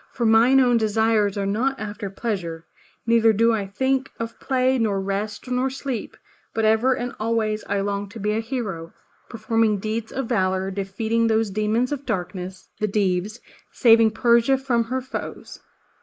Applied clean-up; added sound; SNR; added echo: neural mask model Resemble Enhance denoiser.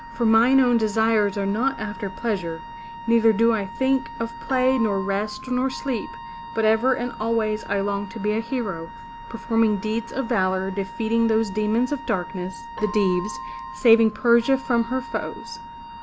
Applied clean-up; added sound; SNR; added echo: none; Keyboard (musical) + Wind instrument, woodwind instrument; 14 dB; none.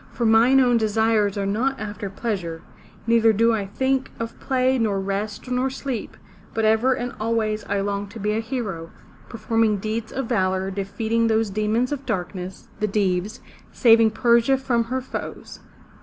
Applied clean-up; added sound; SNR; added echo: none; none; none; none.